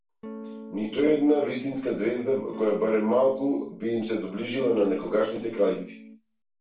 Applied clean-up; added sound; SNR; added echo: none; Electric guitar / Strum; 15 dB; reverberation time 0.4 s.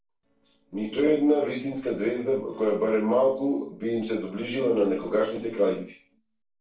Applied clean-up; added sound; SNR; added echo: neural separator model SepFormer DNS4.